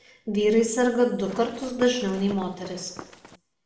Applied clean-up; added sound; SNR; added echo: none; Run; 17 dB; reverberation time 0.8 s.